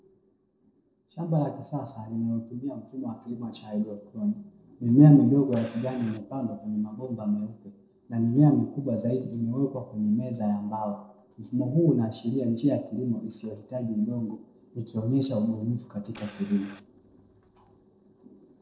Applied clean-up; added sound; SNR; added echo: neural separator model SepFormer DNS4.